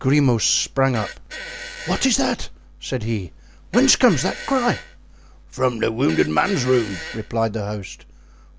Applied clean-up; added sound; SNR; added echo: none; Fart; 15 dB; none.